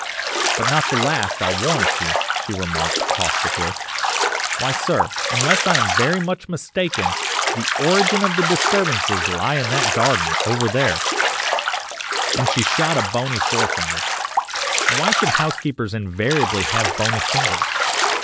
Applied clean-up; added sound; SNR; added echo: none; Bathtub (filling or washing); -3 dB; none.